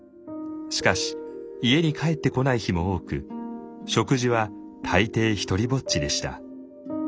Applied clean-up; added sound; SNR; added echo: none; none; none; none.